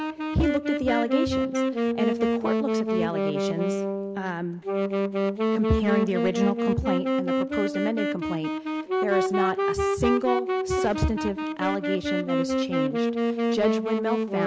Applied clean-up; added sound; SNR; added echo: none; Wind instrument, woodwind instrument; -3 dB; none.